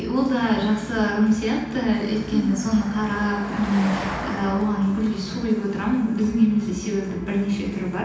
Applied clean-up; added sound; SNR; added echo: none; Car passing by; 14 dB; reverberation time 0.9 s.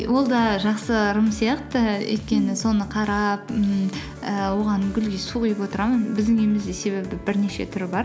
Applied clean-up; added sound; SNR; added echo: none; none; none; none.